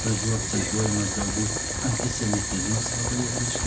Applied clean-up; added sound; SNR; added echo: none; Boiling; -1 dB; reverberation time 0.2 s.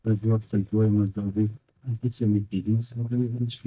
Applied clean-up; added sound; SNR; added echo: neural mask model DeepFilterNet 3.